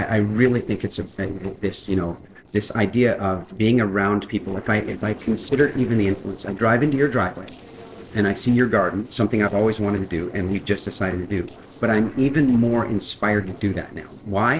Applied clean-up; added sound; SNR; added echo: neural separator model SepFormer DNS4.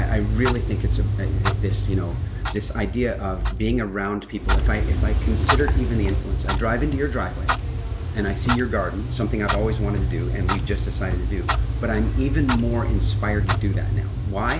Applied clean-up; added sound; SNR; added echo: none; Clock; -4 dB; none.